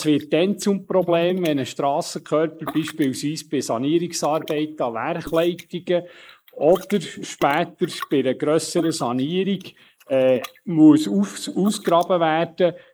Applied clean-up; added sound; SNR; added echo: neural mask model Resemble Enhance denoiser.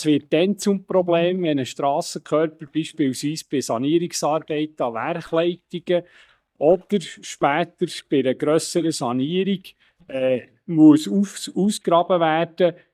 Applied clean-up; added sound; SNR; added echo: neural mask model DeepFilterNet 3.